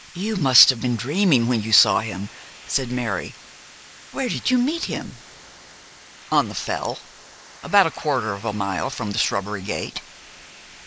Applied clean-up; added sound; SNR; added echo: neural mask model Resemble Enhance denoiser.